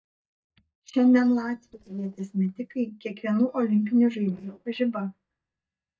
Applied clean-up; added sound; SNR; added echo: neural mask model DeepFilterNet 3.